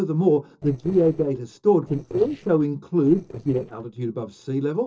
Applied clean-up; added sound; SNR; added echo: neural separator model SepFormer DNS4.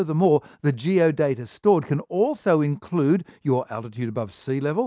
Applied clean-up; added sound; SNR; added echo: none; none; none; none.